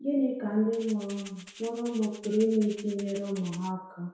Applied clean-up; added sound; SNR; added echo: none; Rattle (instrument); 20 dB; reverberation time 0.7 s.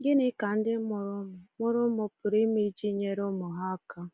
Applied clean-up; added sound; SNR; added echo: none; none; none; none.